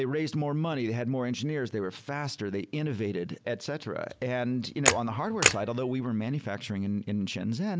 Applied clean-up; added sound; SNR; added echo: none; Camera; -1 dB; none.